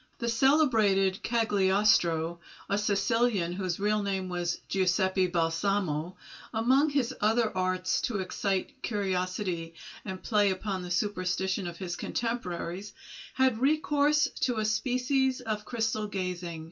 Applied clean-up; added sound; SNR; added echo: none; none; none; reverberation time 0.1 s.